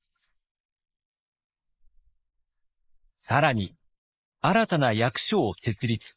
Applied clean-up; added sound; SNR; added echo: neural mask model Resemble Enhance denoiser.